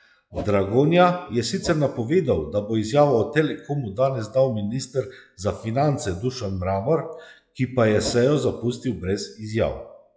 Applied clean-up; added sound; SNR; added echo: classical method log-MMSE.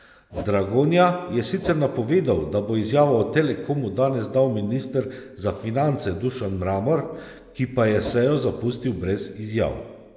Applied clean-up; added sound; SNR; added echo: none; Whoosh, swoosh, swish; 12 dB; none.